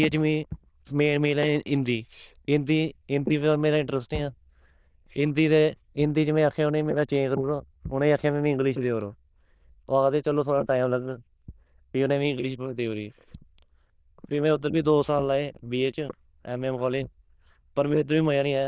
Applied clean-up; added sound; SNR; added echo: neural diffusion model UNIVERSE++.